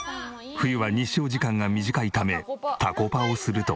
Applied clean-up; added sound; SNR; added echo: none; none; none; none.